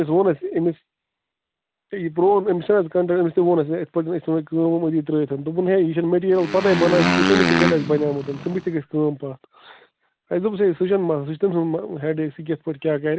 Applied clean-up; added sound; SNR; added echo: none; Motorcycle; 1 dB; none.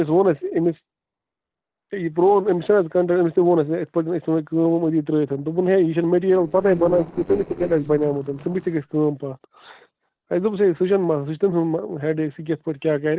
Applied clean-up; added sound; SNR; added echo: neural separator model SepFormer DNS4.